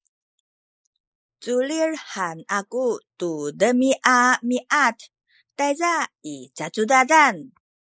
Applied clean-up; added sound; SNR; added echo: neural mask model Resemble Enhance denoiser.